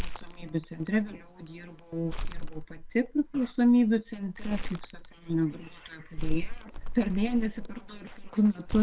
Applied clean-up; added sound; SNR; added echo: neural separator model SepFormer WHAM!.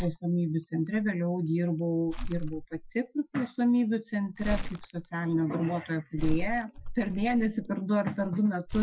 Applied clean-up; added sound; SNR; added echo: classical method Wiener filter.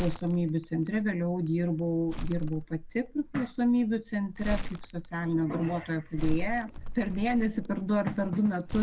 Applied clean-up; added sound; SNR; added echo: none; Crumpling, crinkling; 7 dB; none.